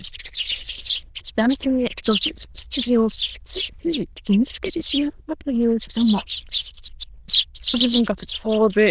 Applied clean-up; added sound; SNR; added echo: neural diffusion model UNIVERSE++.